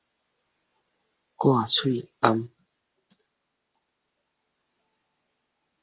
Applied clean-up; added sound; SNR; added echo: none; none; none; none.